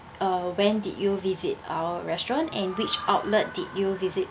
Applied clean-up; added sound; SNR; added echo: none; none; none; none.